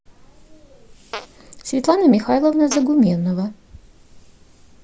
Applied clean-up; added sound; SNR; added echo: none; Fart; 19 dB; none.